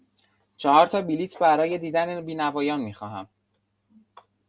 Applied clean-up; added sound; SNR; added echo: none; none; none; none.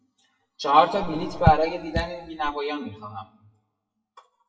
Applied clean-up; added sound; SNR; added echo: classical method WPE with log-MMSE.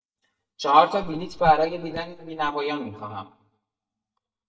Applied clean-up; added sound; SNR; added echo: neural mask model DeepFilterNet 3.